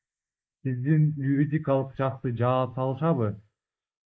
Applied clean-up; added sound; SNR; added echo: neural mask model Resemble Enhance denoiser.